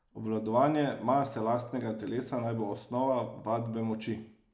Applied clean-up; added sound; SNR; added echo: none; none; none; none.